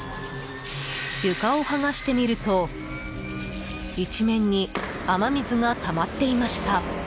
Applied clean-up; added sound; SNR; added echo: none; none; none; none.